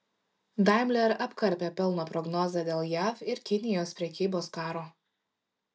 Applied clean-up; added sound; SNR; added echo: none; none; none; none.